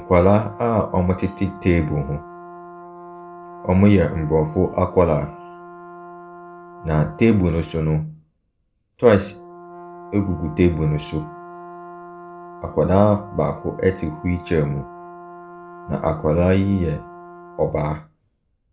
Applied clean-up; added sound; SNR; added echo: none; Brass instrument; 18 dB; none.